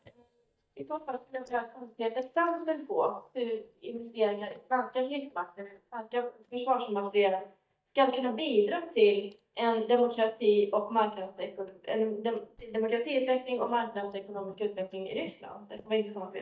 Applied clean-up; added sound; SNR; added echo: neural mask model DeepFilterNet 3.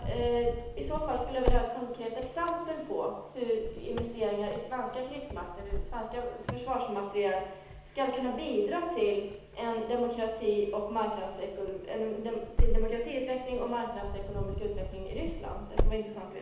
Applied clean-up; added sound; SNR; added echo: none; Wind; 1 dB; reverberation time 0.9 s.